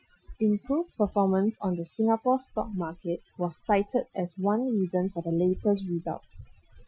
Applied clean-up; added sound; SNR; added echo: classical method Wiener filter.